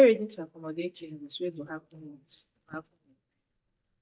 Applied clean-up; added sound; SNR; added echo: neural mask model DeepFilterNet 3.